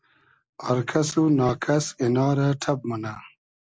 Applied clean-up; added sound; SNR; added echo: none; none; none; none.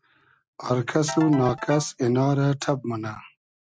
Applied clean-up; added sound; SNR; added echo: neural mask model RNNoise.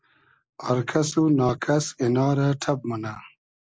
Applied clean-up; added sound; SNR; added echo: neural mask model Resemble Enhance denoiser.